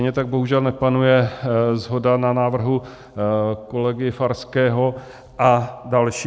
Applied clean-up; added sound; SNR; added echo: none; none; none; none.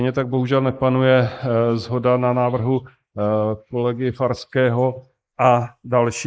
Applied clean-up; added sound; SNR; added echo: neural mask model Resemble Enhance denoiser.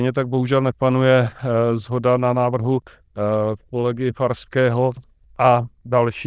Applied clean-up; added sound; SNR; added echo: neural diffusion model UNIVERSE++.